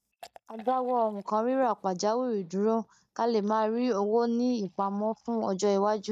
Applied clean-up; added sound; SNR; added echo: neural mask model DeepFilterNet 3.